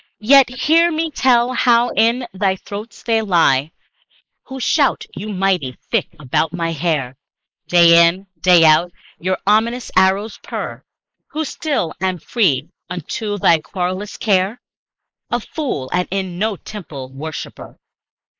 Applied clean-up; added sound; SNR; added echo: neural mask model Resemble Enhance denoiser.